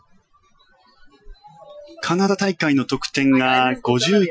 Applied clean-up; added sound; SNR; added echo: classical method Wiener filter.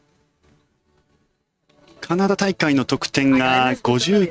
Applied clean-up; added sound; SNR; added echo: neural mask model RNNoise.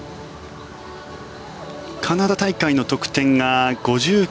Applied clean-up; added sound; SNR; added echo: none; none; none; none.